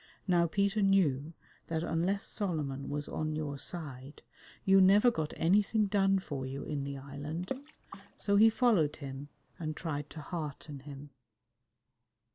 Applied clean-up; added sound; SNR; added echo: none; Water / Splash, splatter; 16 dB; none.